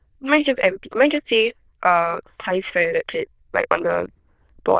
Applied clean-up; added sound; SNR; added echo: neural diffusion model UNIVERSE++.